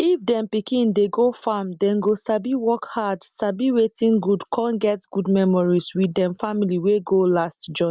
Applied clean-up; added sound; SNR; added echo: none; none; none; none.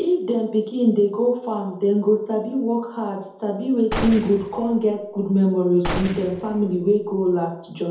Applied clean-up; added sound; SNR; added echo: none; Gunshot, gunfire; 10 dB; reverberation time 2.1 s.